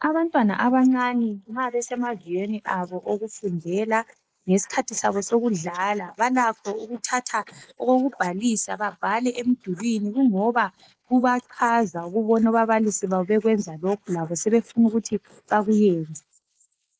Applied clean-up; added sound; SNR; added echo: neural mask model Resemble Enhance denoiser.